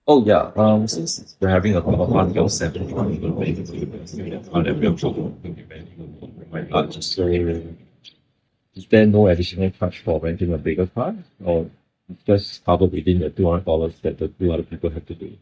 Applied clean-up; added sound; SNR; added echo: neural mask model DeepFilterNet 3.